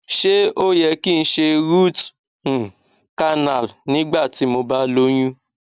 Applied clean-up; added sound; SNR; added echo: none; none; none; none.